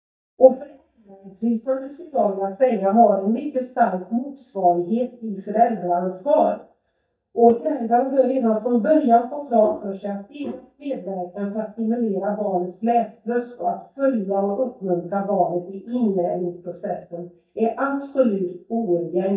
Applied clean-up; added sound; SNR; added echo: neural mask model DeepFilterNet 3.